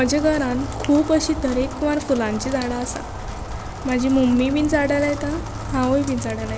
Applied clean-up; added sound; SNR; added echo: none; Rain; 10 dB; none.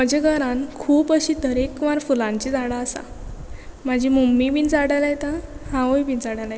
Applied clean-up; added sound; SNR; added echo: none; none; none; none.